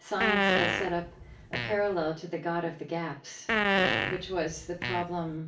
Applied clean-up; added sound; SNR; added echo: none; Fart; -3 dB; reverberation time 0.3 s.